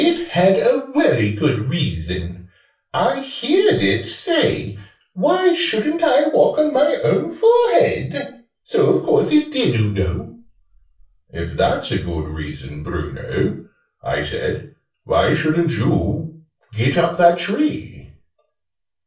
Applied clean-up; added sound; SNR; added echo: none; none; none; reverberation time 0.3 s.